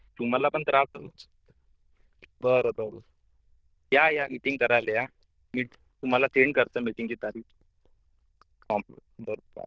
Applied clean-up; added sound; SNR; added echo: neural diffusion model UNIVERSE++.